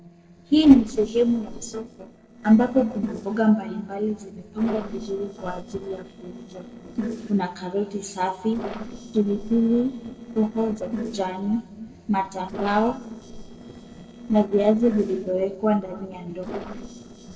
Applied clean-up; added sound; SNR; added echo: neural separator model SepFormer DNS4.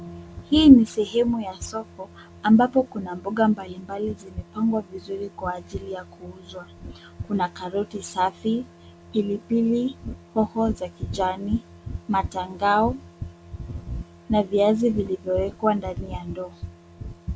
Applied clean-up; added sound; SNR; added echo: none; none; none; none.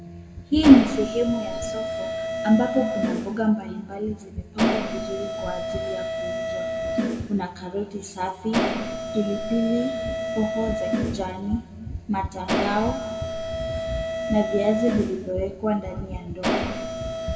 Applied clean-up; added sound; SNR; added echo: none; Mechanisms; 3 dB; reverberation time 1.6 s.